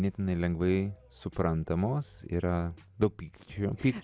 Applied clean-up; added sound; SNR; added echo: none; none; none; none.